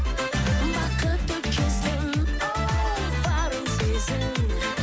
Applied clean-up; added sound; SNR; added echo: none; Guitar; 10 dB; none.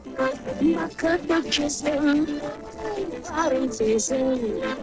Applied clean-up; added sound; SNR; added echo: neural separator model SepFormer DNS4.